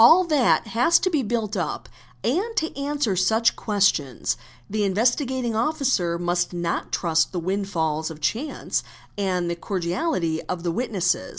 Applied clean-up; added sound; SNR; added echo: none; none; none; none.